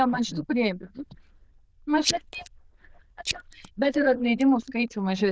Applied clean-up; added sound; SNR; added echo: neural diffusion model UNIVERSE++.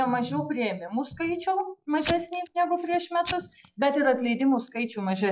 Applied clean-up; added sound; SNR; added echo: classical method log-MMSE.